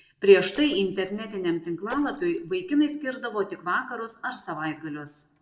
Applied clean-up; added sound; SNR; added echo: neural separator model SepFormer DNS4.